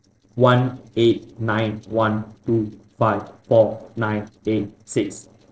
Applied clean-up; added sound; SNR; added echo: neural separator model SepFormer DNS4.